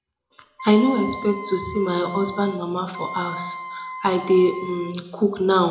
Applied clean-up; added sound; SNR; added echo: none; Wind instrument, woodwind instrument; 12 dB; reverberation time 0.6 s.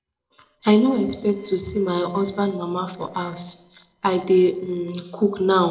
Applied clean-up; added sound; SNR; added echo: neural separator model SepFormer DNS4.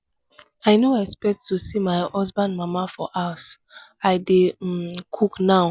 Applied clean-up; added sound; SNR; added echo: none; none; none; none.